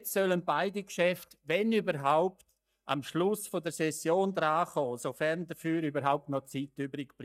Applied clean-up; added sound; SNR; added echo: neural mask model DeepFilterNet 3.